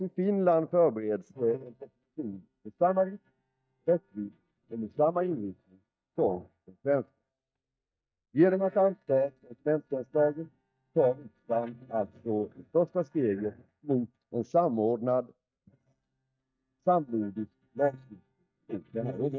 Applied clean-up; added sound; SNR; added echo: neural mask model DeepFilterNet 3.